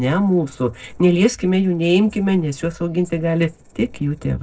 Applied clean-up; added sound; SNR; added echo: neural separator model SepFormer DNS4.